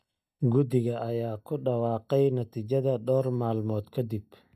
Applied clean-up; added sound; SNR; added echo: neural mask model DeepFilterNet 3.